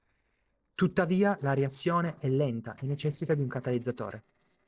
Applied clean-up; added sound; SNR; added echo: neural separator model SepFormer DNS4.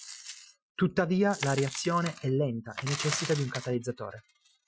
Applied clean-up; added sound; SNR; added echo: classical method Wiener filter.